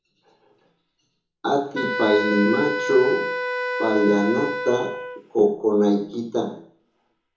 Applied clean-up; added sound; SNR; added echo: none; Wind instrument, woodwind instrument; 6 dB; reverberation time 0.7 s.